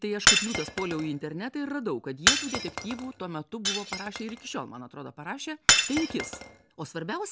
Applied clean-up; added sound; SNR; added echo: none; Shatter; -4 dB; none.